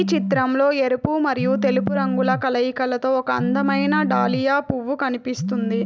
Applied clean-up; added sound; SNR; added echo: none; Telephone; 6 dB; none.